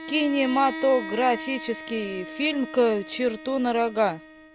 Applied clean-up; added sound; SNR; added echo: none; Bowed string instrument; 12 dB; none.